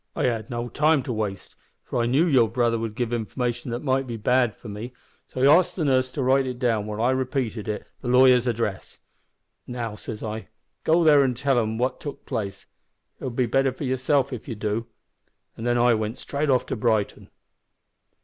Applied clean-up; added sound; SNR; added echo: none; none; none; none.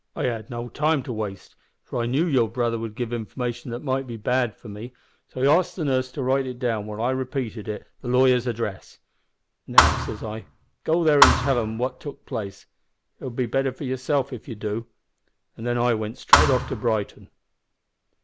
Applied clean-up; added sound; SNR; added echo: none; Thump, thud; -3 dB; none.